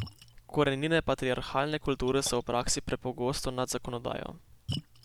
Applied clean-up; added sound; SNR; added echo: none; Splash, splatter; 15 dB; none.